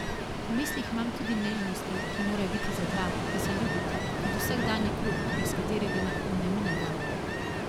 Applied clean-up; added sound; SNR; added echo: none; Ocean; -2 dB; none.